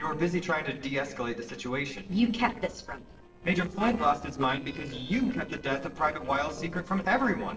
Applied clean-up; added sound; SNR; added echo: neural separator model SepFormer DNS4.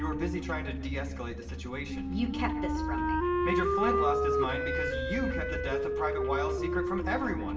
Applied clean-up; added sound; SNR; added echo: none; Wind instrument, woodwind instrument; -1 dB; reverberation time 0.8 s.